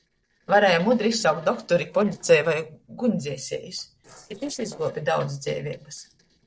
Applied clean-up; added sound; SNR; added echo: neural separator model SepFormer DNS4.